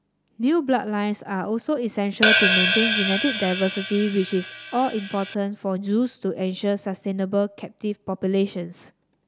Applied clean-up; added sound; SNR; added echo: none; Hi-hat; -2 dB; none.